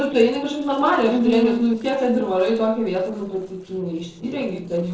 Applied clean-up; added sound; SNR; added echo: neural separator model SepFormer DNS4.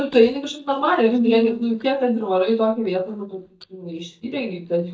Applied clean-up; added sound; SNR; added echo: neural mask model DeepFilterNet 3.